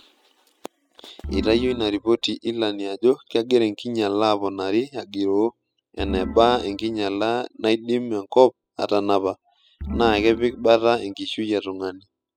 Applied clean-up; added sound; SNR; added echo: classical method spectral subtraction.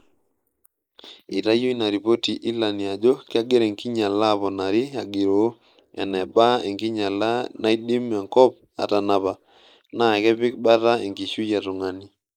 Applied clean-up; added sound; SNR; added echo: neural mask model Resemble Enhance denoiser.